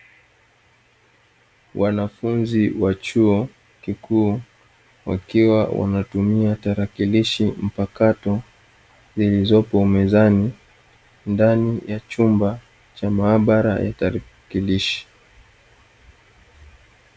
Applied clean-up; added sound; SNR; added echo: none; none; none; none.